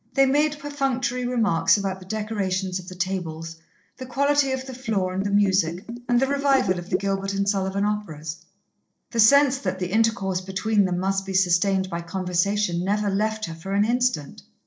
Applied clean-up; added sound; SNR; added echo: neural separator model SepFormer DNS4.